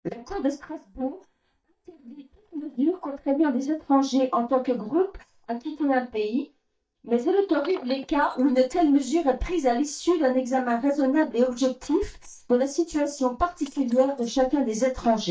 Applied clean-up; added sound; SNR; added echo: neural mask model DeepFilterNet 3.